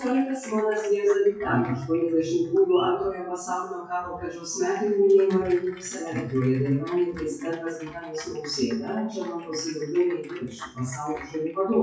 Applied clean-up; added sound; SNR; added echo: classical method WPE with log-MMSE.